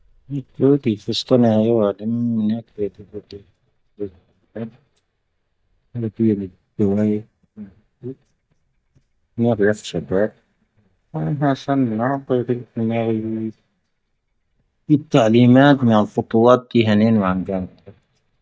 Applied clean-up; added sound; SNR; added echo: neural mask model DeepFilterNet 3.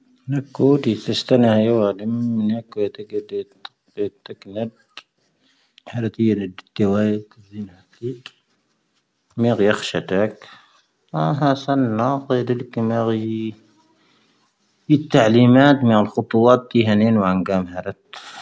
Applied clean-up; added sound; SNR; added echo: none; none; none; none.